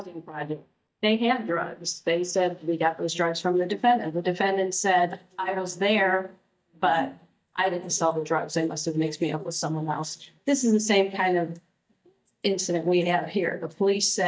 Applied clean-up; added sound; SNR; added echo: neural mask model DeepFilterNet 3.